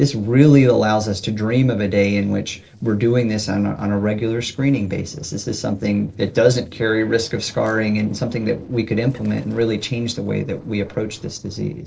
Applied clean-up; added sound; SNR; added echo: neural separator model SepFormer DNS4.